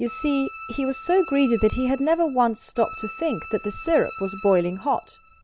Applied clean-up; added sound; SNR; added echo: none; Bowed string instrument; 15 dB; none.